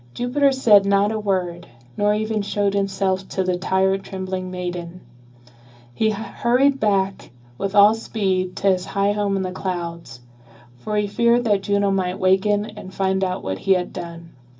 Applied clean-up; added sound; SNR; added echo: none; none; none; reverberation time 0.4 s.